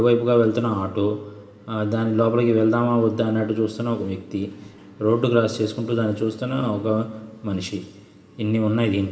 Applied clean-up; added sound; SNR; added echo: none; none; none; reverberation time 1.7 s.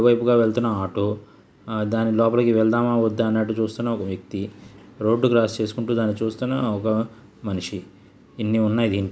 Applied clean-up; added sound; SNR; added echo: none; none; none; none.